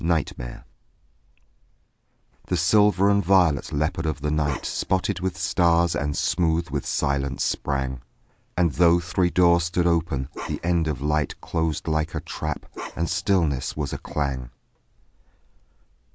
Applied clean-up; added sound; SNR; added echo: neural mask model Resemble Enhance denoiser.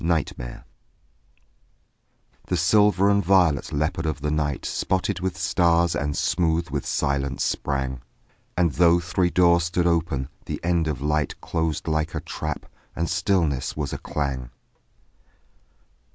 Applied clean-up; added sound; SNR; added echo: none; none; none; none.